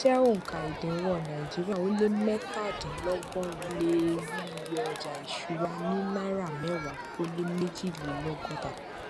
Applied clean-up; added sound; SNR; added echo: none; Crowd; 8 dB; none.